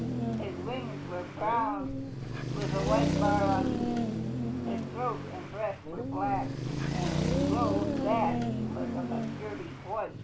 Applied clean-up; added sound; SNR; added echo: none; Dog + Traffic noise, roadway noise; -3 dB; none.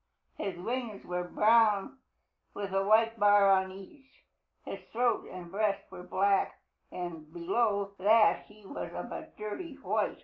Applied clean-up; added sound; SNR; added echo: none; none; none; none.